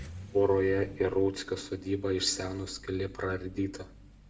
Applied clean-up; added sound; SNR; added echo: none; Accelerating, revving, vroom; 18 dB; reverberation time 0.4 s.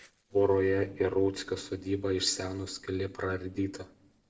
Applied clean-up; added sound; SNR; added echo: neural separator model SepFormer DNS4.